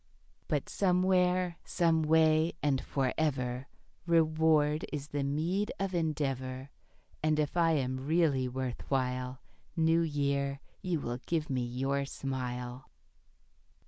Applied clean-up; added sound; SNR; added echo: none; none; none; none.